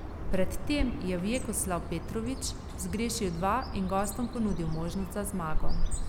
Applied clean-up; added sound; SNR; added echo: none; Bird; -1 dB; none.